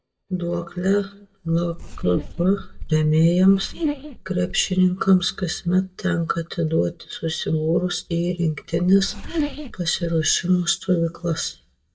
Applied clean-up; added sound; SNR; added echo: neural mask model DeepFilterNet 3.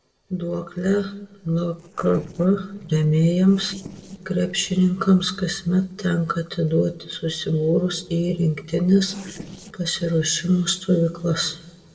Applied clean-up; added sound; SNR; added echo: neural separator model SepFormer DNS4.